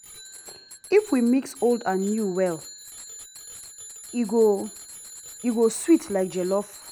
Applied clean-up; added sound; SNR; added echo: none; Bicycle bell; 18 dB; none.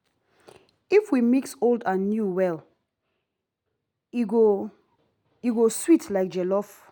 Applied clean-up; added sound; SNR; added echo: none; none; none; none.